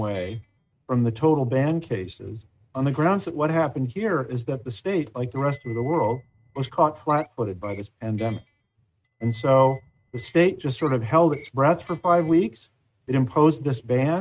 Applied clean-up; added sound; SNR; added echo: neural mask model RNNoise.